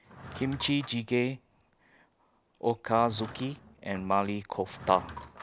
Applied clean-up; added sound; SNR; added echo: none; Drawer open or close / Wood; 17 dB; none.